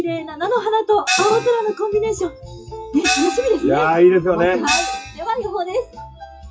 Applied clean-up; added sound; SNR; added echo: classical method WPE with log-MMSE.